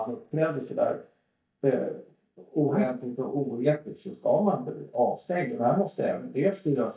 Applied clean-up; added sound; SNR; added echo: neural mask model DeepFilterNet 3.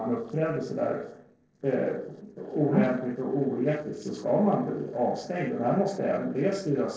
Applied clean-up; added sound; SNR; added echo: neural separator model SepFormer DNS4.